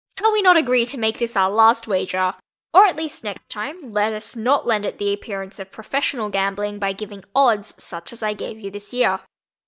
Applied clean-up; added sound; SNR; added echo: neural mask model DeepFilterNet 3.